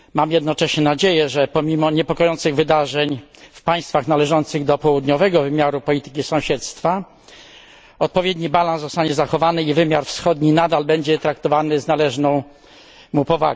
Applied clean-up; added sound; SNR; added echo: none; none; none; none.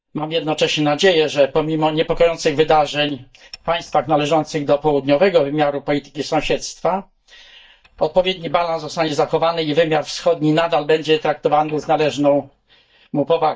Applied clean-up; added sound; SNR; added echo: neural mask model DeepFilterNet 3.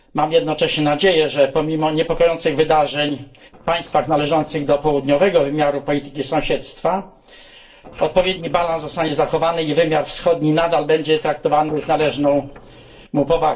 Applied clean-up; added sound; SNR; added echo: neural separator model SepFormer DNS4.